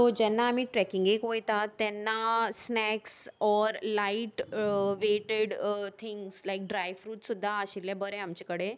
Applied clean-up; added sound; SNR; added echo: none; none; none; none.